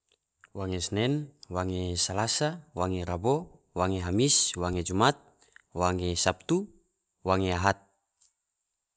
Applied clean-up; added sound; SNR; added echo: none; none; none; none.